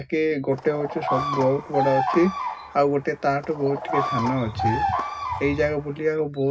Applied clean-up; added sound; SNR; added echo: none; Bird vocalization, bird call, bird song; 4 dB; reverberation time 0.4 s.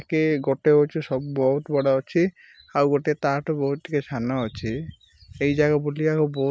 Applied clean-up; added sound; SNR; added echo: none; none; none; none.